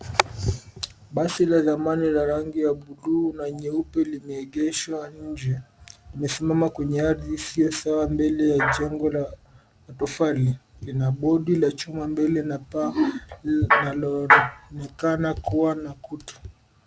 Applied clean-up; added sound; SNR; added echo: none; none; none; none.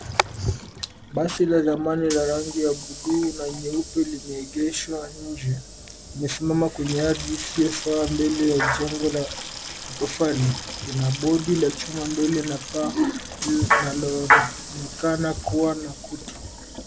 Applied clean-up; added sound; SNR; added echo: none; Sink (filling or washing) / Water tap, faucet + Sliding door / Hiss; 12 dB; none.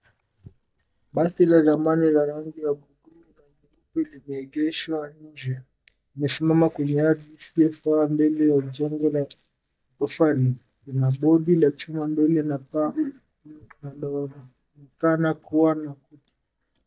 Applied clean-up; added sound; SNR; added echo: neural mask model DeepFilterNet 3.